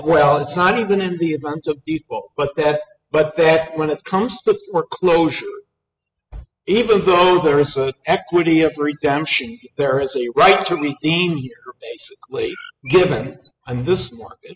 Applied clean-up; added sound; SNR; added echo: classical method spectral subtraction.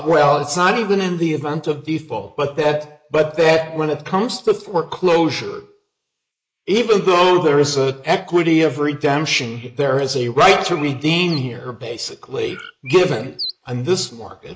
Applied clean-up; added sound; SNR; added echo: neural mask model Resemble Enhance denoiser.